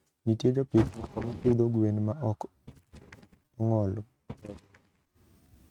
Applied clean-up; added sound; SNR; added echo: neural mask model RNNoise.